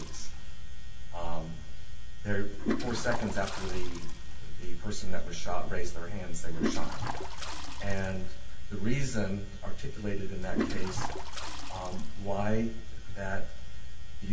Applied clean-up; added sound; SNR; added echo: none; Toilet flush; 16 dB; reverberation time 0.2 s.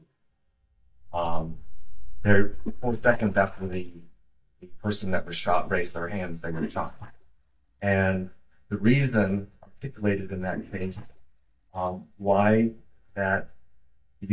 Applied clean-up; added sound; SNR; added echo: neural mask model DeepFilterNet 3.